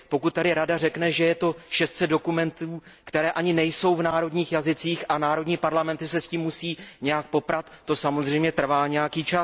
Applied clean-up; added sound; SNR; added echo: none; none; none; none.